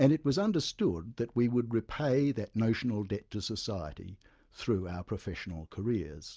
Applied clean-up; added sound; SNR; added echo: none; none; none; none.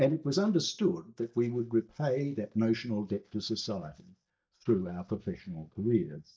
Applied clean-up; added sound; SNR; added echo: neural mask model DeepFilterNet 3.